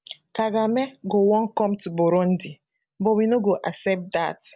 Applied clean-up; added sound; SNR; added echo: none; none; none; none.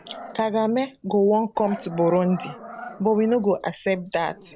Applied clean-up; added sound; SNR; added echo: none; Growling; 18 dB; none.